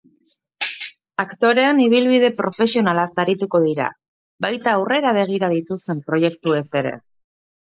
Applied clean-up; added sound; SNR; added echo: neural mask model Resemble Enhance denoiser.